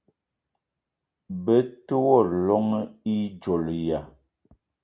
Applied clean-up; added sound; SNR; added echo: none; none; none; none.